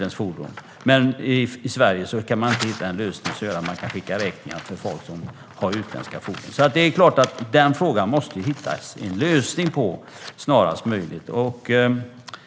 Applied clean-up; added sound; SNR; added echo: none; none; none; none.